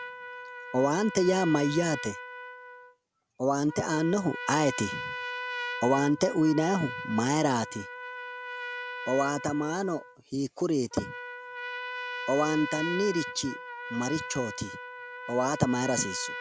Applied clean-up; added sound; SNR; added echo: none; Trumpet; 9 dB; none.